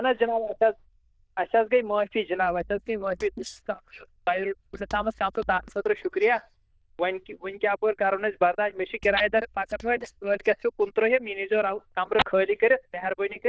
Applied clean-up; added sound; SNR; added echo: neural diffusion model UNIVERSE++.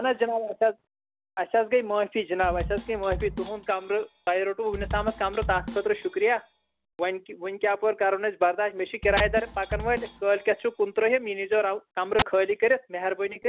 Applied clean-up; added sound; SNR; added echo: none; Bass drum / Snare drum; 11 dB; none.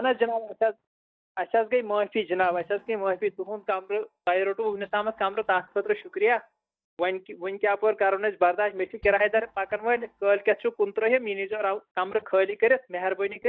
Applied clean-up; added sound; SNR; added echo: neural mask model DeepFilterNet 3.